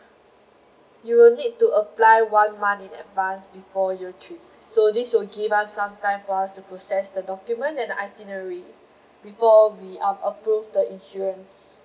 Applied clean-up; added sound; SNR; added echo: none; none; none; none.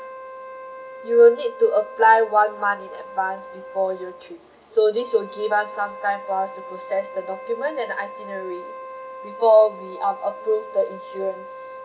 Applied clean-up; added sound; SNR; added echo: none; Wind instrument, woodwind instrument; 15 dB; none.